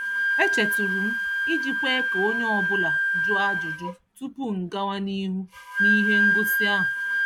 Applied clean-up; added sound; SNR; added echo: none; Wind instrument, woodwind instrument; -4 dB; none.